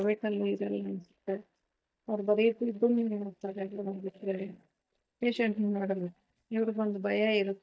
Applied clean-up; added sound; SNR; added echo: neural mask model DeepFilterNet 3.